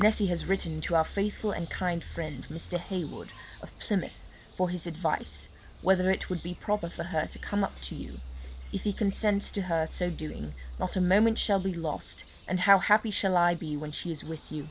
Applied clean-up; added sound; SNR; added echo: none; Bird vocalization, bird call, bird song; 13 dB; none.